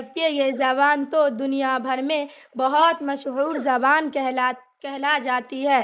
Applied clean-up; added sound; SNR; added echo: neural mask model Resemble Enhance denoiser.